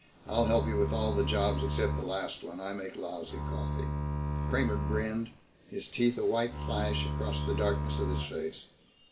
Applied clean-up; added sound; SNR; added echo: none; Bowed string instrument; 0 dB; none.